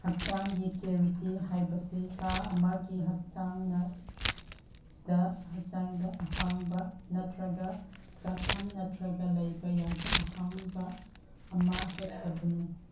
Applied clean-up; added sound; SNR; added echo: none; Keys jangling; 2 dB; reverberation time 0.6 s.